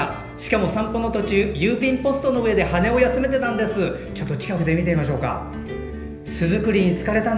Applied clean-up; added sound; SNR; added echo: none; none; none; reverberation time 0.8 s.